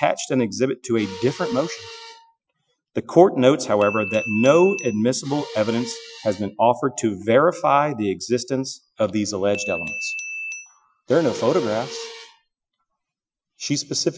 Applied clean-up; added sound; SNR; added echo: classical method Wiener filter.